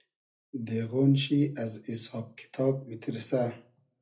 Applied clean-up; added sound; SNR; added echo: none; none; none; reverberation time 0.3 s.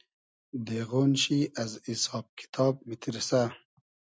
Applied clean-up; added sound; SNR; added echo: none; none; none; none.